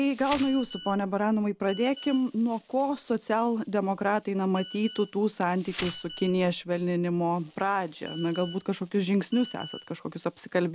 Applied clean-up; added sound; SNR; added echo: none; Insect + Telephone; 16 dB; none.